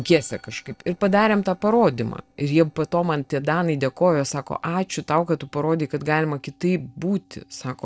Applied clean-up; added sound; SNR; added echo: neural separator model SepFormer DNS4.